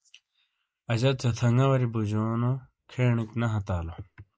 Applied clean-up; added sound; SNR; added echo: neural mask model Resemble Enhance denoiser.